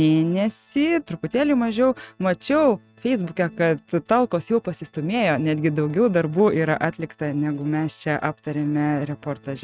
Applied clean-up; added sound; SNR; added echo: neural mask model RNNoise.